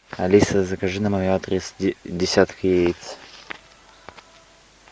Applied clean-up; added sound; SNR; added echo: none; none; none; none.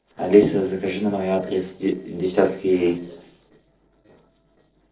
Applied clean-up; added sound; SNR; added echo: neural separator model SepFormer DNS4.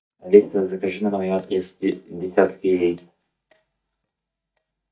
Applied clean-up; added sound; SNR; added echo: neural mask model DeepFilterNet 3.